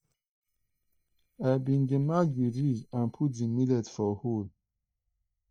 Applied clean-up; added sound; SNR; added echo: neural mask model DeepFilterNet 3.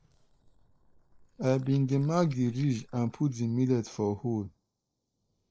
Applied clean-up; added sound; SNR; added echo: neural mask model Resemble Enhance denoiser.